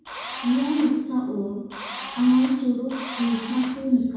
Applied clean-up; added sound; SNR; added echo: none; Engine / Drill; 9 dB; reverberation time 1.2 s.